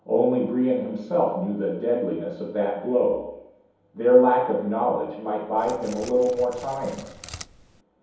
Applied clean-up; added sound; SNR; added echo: none; Crackle; 19 dB; reverberation time 2.2 s.